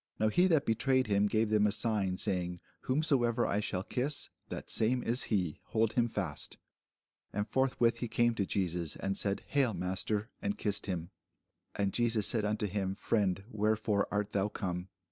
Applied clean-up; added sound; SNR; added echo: none; none; none; none.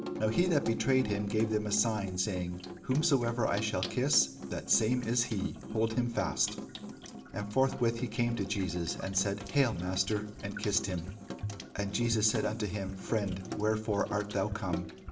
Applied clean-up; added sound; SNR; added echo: none; Sink (filling or washing) / Water tap, faucet; 10 dB; reverberation time 1.4 s.